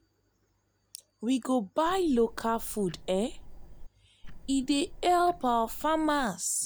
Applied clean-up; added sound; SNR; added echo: none; Tick-tock; 14 dB; none.